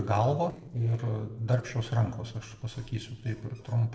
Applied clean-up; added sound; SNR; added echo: neural separator model SepFormer DNS4.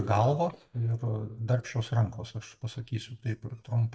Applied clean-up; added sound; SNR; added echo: neural mask model DeepFilterNet 3.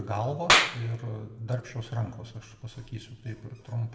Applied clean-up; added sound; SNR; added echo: none; Clapping; -3 dB; reverberation time 0.8 s.